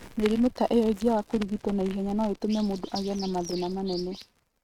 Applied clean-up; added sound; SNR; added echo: neural mask model RNNoise.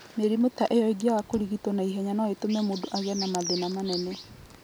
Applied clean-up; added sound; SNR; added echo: none; none; none; none.